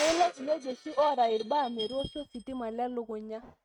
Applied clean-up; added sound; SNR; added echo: neural mask model RNNoise.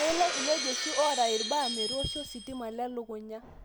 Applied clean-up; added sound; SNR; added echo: none; Shatter; 4 dB; none.